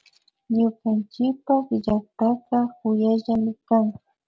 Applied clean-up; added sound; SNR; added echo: none; none; none; none.